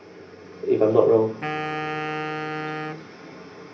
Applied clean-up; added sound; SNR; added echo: none; Wind instrument, woodwind instrument; 6 dB; reverberation time 0.5 s.